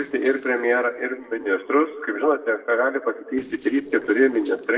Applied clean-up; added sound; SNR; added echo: neural separator model SepFormer DNS4.